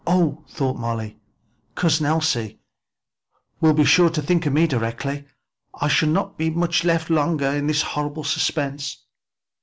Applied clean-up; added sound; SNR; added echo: none; none; none; none.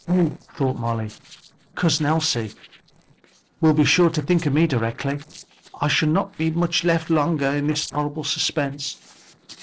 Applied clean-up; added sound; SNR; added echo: neural separator model SepFormer DNS4.